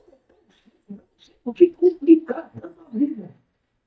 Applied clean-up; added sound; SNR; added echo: neural mask model DeepFilterNet 3.